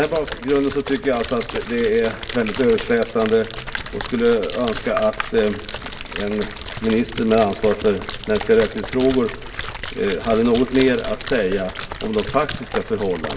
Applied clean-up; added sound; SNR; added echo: none; Splash, splatter; 9 dB; reverberation time 1.7 s.